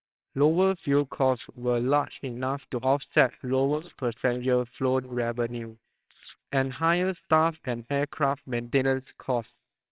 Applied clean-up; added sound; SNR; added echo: neural separator model SepFormer WHAMR!.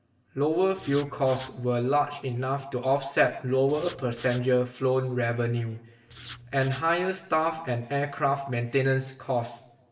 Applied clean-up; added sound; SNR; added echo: none; Writing; 18 dB; reverberation time 0.8 s.